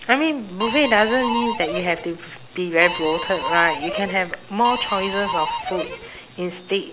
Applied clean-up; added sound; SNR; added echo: none; Harmonica; 6 dB; none.